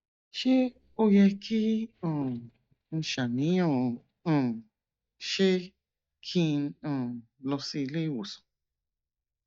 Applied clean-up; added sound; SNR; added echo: neural mask model DeepFilterNet 3.